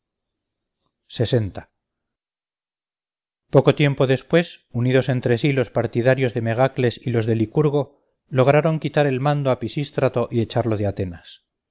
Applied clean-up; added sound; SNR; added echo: none; none; none; none.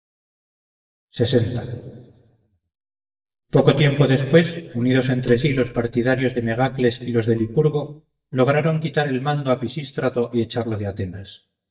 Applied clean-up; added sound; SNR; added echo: neural mask model DeepFilterNet 3.